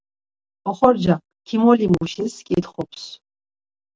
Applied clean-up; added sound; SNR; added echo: none; none; none; none.